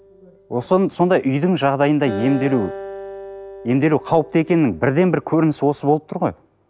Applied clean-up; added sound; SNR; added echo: none; Acoustic guitar; 16 dB; none.